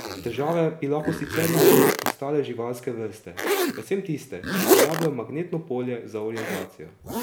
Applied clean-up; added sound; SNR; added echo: none; Zipper (clothing); -2 dB; none.